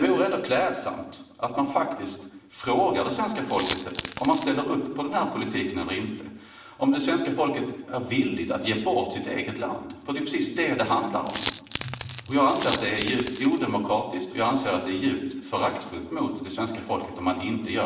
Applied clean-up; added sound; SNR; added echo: none; Coin (dropping); 9 dB; reverberation time 0.8 s.